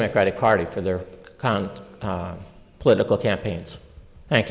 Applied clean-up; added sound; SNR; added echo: none; none; none; none.